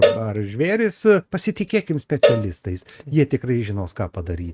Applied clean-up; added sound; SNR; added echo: neural mask model RNNoise.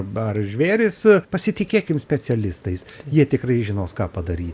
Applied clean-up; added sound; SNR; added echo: none; none; none; none.